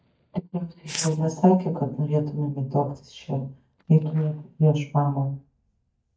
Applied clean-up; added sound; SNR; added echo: neural mask model DeepFilterNet 3.